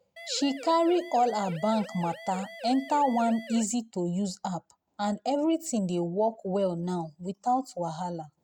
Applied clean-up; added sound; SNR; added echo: none; Siren; 14 dB; none.